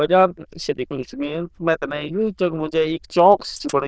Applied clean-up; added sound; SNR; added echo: neural diffusion model UNIVERSE++.